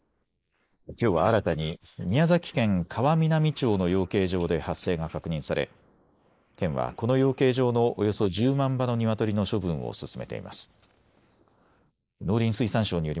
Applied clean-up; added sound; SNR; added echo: neural mask model Resemble Enhance denoiser.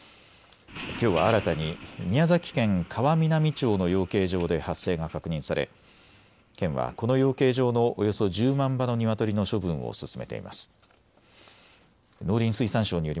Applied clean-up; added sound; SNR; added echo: none; none; none; none.